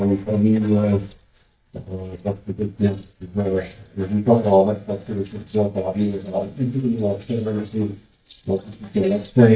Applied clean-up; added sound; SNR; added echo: neural mask model DeepFilterNet 3.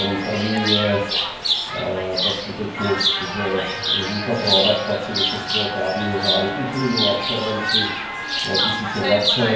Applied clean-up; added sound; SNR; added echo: none; Chirp, tweet; -1 dB; reverberation time 0.9 s.